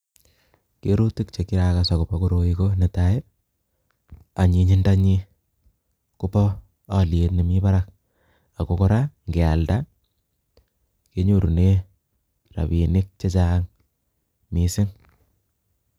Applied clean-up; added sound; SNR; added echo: none; none; none; none.